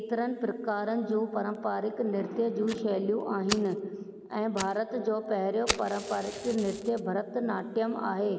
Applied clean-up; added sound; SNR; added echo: none; Fire; 13 dB; none.